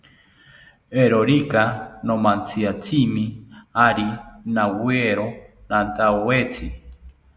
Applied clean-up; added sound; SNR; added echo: none; none; none; none.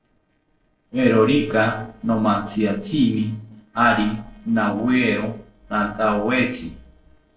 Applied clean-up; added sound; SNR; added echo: neural separator model SepFormer DNS4.